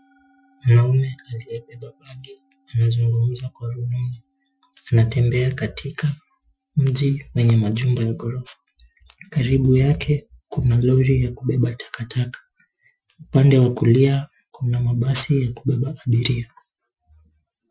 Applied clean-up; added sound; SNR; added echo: classical method Wiener filter.